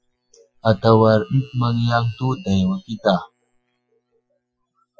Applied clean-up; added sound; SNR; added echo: classical method Wiener filter.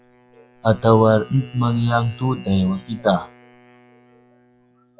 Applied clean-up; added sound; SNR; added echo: classical method log-MMSE.